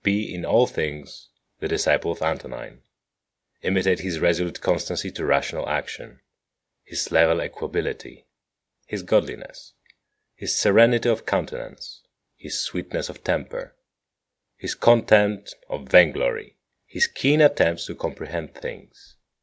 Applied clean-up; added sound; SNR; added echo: none; none; none; none.